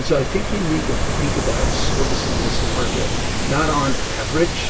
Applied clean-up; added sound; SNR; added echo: none; Ocean; -3 dB; reverberation time 0.2 s.